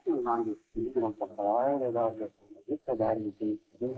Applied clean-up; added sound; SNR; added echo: neural mask model Resemble Enhance denoiser.